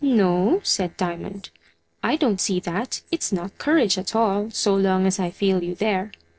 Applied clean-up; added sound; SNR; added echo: neural separator model SepFormer DNS4.